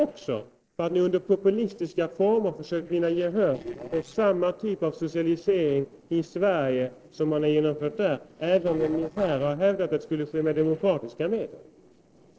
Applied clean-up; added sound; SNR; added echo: neural separator model SepFormer DNS4.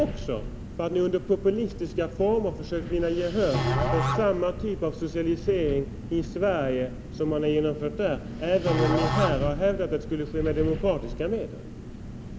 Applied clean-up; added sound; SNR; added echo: none; Musical instrument + Wind; 5 dB; none.